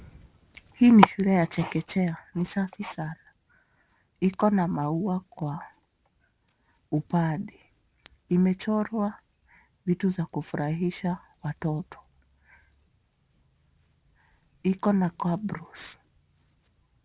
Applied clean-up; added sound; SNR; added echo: none; none; none; none.